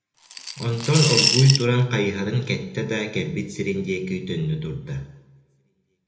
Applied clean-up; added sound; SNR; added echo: none; Coin (dropping) / Glass; 1 dB; reverberation time 0.8 s.